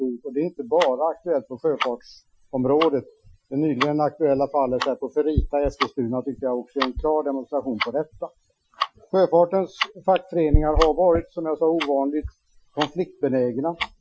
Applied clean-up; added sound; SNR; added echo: classical method Wiener filter.